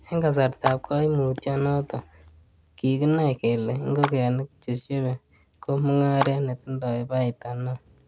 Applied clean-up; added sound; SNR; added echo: none; Clapping; 10 dB; none.